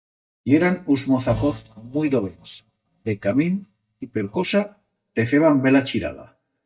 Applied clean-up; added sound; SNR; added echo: neural mask model DeepFilterNet 3.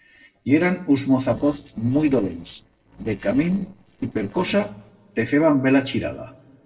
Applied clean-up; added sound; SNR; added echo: neural separator model SepFormer DNS4.